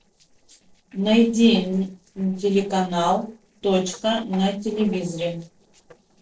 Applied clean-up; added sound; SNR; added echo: neural separator model SepFormer DNS4.